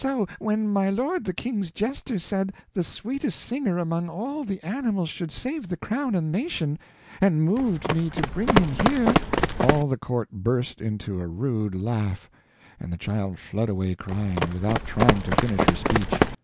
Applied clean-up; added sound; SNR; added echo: none; Run; -2 dB; none.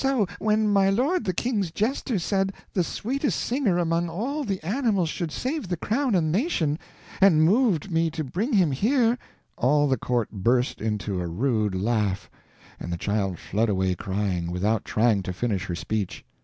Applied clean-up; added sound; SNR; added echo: none; none; none; none.